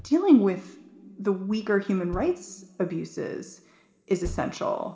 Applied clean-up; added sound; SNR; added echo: none; Thump, thud; 18 dB; reverberation time 2.0 s.